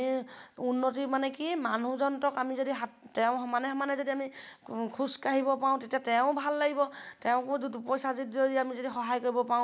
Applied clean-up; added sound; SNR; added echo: none; none; none; none.